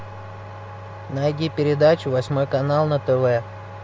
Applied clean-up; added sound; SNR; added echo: none; none; none; none.